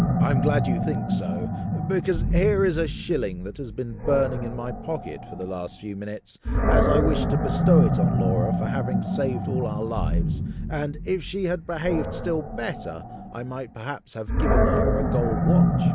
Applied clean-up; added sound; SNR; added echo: none; Animal; -4 dB; none.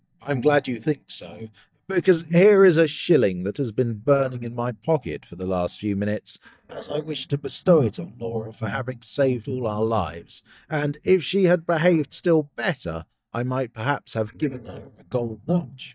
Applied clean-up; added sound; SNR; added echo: neural mask model DeepFilterNet 3.